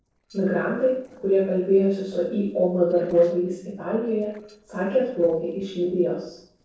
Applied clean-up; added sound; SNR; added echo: neural separator model SepFormer DNS4.